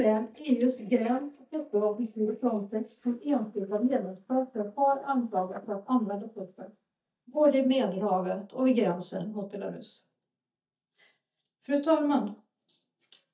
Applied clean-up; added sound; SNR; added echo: neural mask model DeepFilterNet 3.